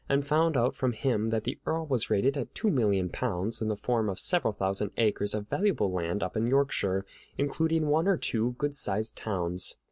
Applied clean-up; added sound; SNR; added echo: none; none; none; none.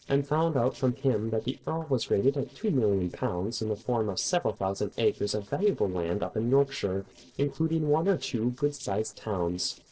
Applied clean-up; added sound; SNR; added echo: neural separator model SepFormer DNS4.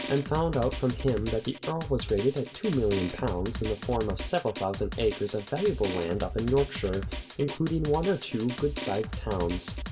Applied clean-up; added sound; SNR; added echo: none; Drum; 7 dB; reverberation time 0.7 s.